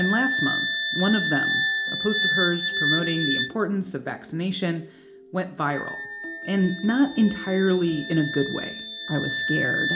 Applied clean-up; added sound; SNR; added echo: none; Wind instrument, woodwind instrument; 2 dB; reverberation time 0.4 s.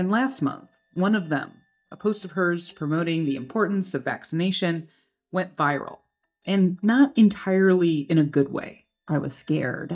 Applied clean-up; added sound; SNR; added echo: neural mask model DeepFilterNet 3.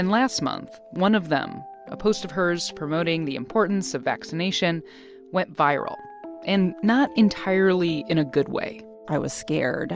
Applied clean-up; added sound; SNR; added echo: none; none; none; none.